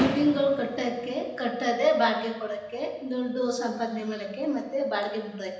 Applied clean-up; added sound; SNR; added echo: none; Fireworks; 12 dB; reverberation time 1.0 s.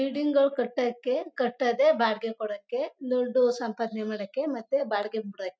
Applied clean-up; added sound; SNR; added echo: none; none; none; none.